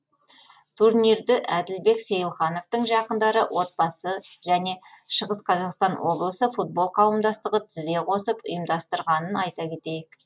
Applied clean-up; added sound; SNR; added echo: none; none; none; none.